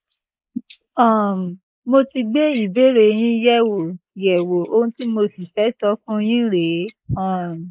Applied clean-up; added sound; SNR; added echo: neural mask model Resemble Enhance denoiser.